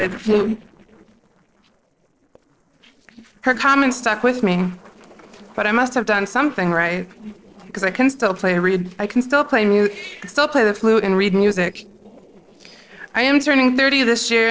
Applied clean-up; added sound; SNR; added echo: neural separator model SepFormer DNS4.